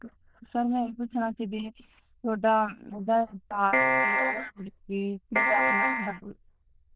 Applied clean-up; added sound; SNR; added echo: neural diffusion model UNIVERSE++.